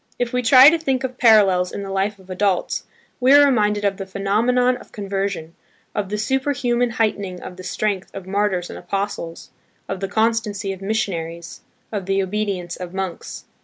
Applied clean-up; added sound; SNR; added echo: none; none; none; none.